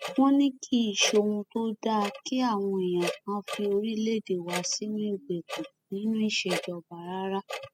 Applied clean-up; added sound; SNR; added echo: classical method spectral subtraction.